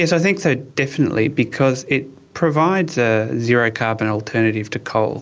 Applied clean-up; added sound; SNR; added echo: none; none; none; none.